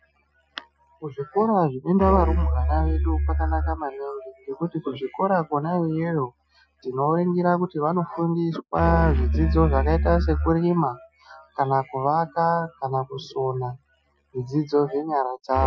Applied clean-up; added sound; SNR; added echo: classical method Wiener filter.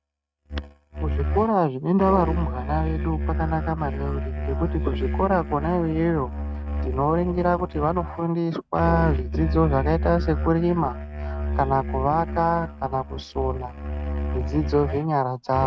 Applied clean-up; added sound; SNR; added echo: neural mask model RNNoise.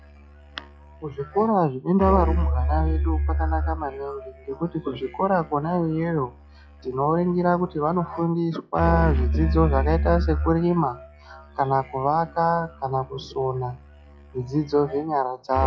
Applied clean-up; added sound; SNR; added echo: classical method log-MMSE.